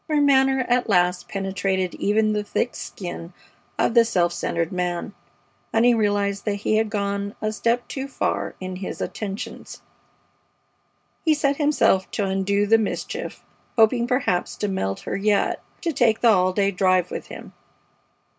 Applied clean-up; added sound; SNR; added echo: none; none; none; none.